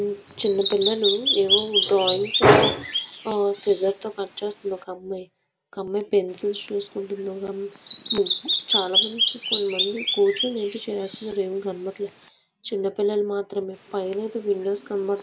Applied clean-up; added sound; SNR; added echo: none; Bird vocalization, bird call, bird song; 2 dB; none.